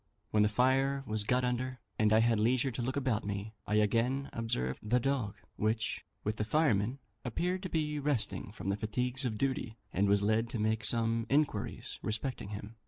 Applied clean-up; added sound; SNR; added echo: none; none; none; none.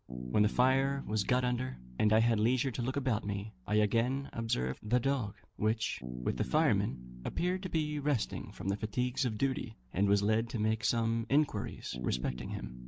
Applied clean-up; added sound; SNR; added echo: none; Bass guitar; 14 dB; none.